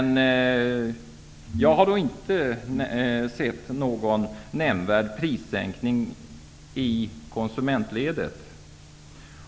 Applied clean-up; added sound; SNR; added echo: none; none; none; none.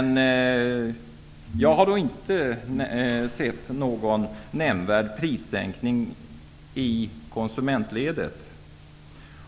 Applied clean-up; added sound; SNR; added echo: none; Mechanisms; 20 dB; none.